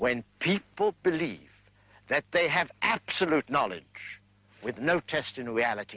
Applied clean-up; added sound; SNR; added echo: none; none; none; none.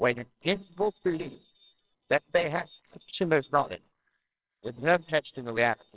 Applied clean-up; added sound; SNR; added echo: neural separator model SepFormer WHAMR!.